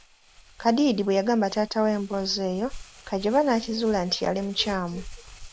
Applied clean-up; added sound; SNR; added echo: none; Crumpling, crinkling; 19 dB; none.